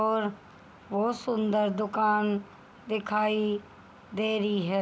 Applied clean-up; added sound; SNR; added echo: none; none; none; none.